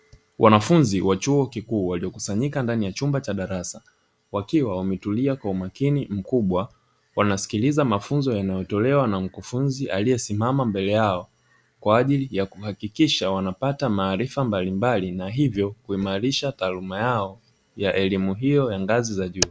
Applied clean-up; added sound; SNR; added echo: none; none; none; none.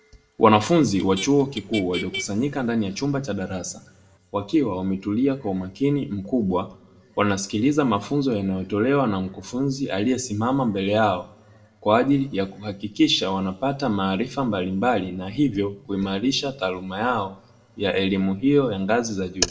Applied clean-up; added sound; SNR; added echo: none; Motor vehicle (road); 15 dB; reverberation time 0.5 s.